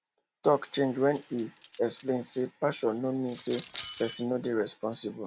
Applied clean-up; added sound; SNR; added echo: none; Cutlery, silverware; 6 dB; none.